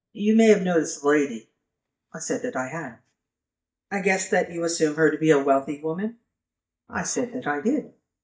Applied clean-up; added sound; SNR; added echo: neural mask model DeepFilterNet 3.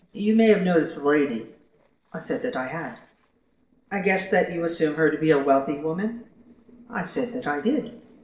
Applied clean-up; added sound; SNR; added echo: neural separator model SepFormer DNS4.